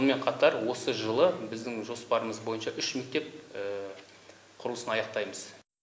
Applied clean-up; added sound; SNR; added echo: none; none; none; none.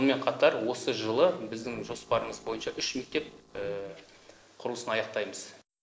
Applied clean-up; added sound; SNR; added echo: neural separator model SepFormer DNS4.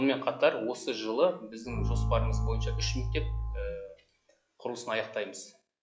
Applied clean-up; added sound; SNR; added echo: classical method log-MMSE.